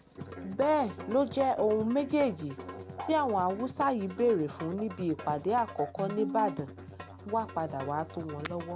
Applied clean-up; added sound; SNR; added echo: none; Musical instrument; 12 dB; none.